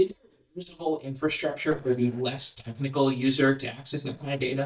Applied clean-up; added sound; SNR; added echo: neural mask model DeepFilterNet 3.